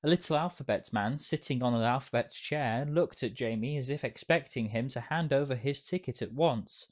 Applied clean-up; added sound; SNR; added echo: none; none; none; none.